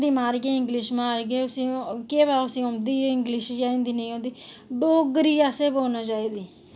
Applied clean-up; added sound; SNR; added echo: none; none; none; none.